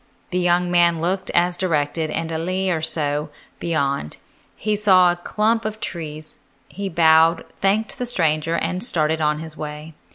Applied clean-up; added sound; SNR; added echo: none; none; none; none.